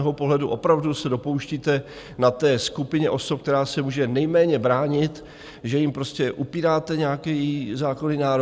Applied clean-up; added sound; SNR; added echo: none; none; none; none.